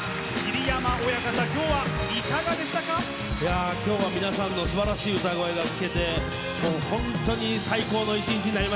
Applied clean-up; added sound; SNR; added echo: none; Drum / Drum kit; 7 dB; none.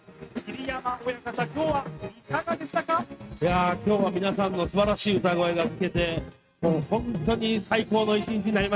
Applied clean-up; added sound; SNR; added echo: neural mask model RNNoise.